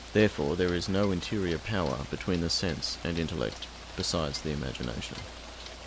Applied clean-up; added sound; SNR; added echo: none; Rain + Clock; 13 dB; none.